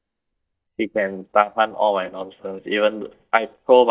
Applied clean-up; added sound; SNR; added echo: neural mask model DeepFilterNet 3.